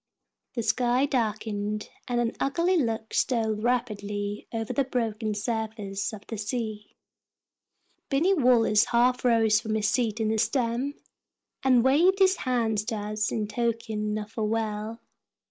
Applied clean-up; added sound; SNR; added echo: neural mask model Resemble Enhance denoiser.